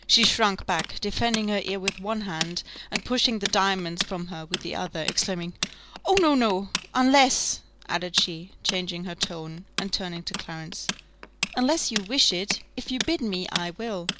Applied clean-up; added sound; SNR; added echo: none; Tools; 9 dB; none.